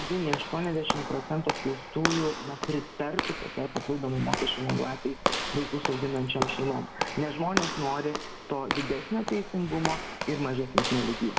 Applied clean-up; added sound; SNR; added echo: none; Walk, footsteps / Slam; 2 dB; none.